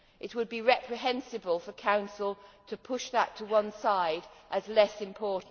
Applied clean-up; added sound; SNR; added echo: none; none; none; none.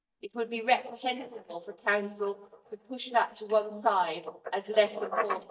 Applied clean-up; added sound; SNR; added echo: neural mask model DeepFilterNet 3.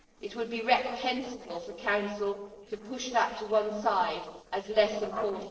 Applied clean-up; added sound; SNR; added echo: neural separator model SepFormer DNS4.